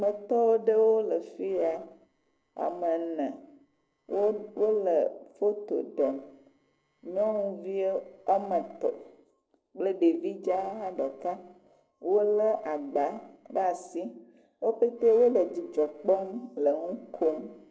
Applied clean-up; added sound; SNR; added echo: neural separator model SepFormer DNS4.